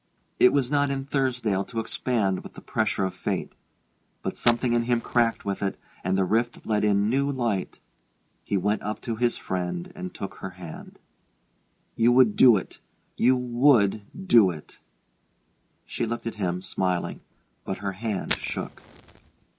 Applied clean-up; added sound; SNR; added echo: none; Fire; 18 dB; none.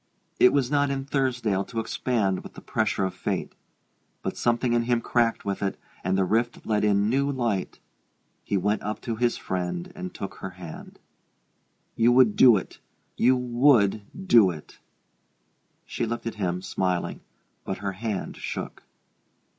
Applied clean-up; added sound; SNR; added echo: none; none; none; none.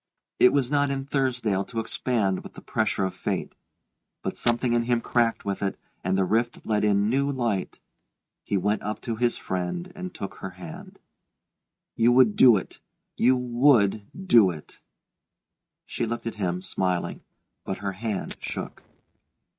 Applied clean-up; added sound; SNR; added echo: neural mask model RNNoise.